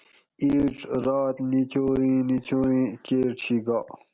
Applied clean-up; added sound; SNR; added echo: none; none; none; none.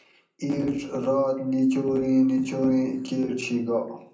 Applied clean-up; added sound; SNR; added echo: none; none; none; reverberation time 0.6 s.